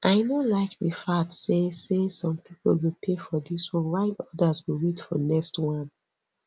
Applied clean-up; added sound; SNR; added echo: none; none; none; none.